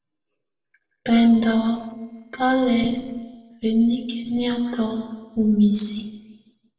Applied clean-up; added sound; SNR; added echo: neural separator model SepFormer DNS4.